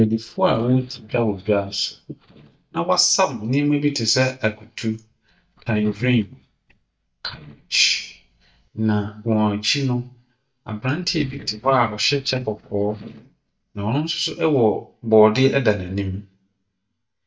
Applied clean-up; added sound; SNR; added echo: neural mask model DeepFilterNet 3.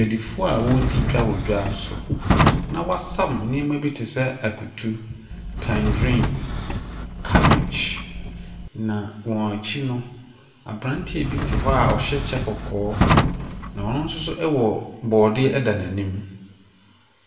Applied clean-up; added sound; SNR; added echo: none; Drawer open or close; -1 dB; reverberation time 0.7 s.